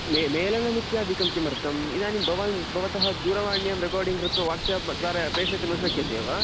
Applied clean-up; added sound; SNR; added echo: none; Bird; 3 dB; none.